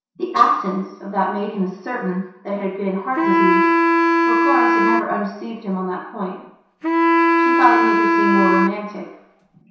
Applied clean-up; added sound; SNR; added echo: none; Wind instrument, woodwind instrument; -5 dB; reverberation time 0.7 s.